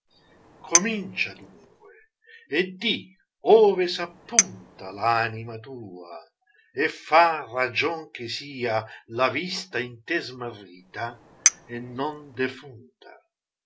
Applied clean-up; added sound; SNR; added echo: none; Chink, clink; 2 dB; none.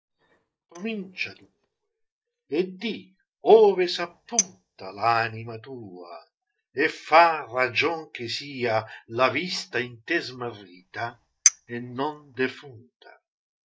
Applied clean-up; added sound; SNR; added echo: neural mask model DeepFilterNet 3.